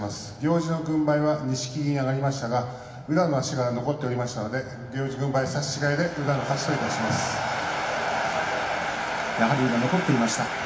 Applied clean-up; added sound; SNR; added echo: none; none; none; reverberation time 0.6 s.